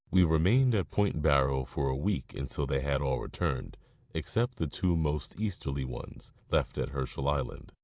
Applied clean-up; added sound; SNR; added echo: none; none; none; none.